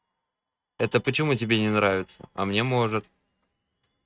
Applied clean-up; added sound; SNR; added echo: neural mask model RNNoise.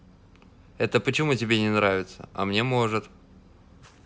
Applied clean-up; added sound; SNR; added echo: none; none; none; none.